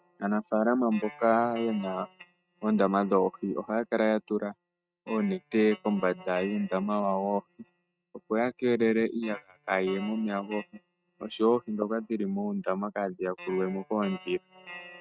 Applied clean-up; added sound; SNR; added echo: neural mask model RNNoise.